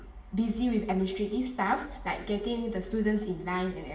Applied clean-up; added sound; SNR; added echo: none; none; none; reverberation time 0.8 s.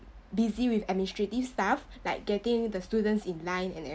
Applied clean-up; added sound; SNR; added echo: none; none; none; none.